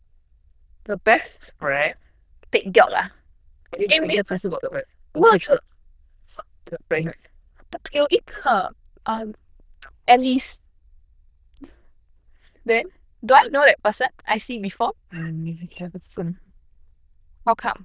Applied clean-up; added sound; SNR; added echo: neural diffusion model UNIVERSE++.